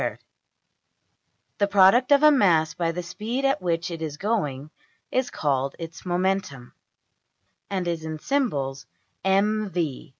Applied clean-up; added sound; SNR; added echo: none; none; none; none.